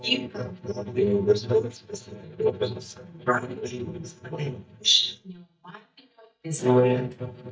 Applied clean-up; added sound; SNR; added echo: neural mask model DeepFilterNet 3.